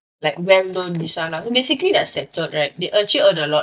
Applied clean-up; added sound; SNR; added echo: neural mask model DeepFilterNet 3.